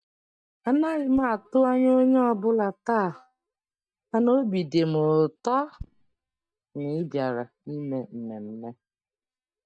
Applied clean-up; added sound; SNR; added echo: neural mask model DeepFilterNet 3.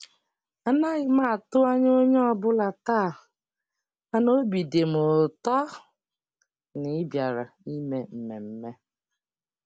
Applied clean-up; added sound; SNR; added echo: none; none; none; none.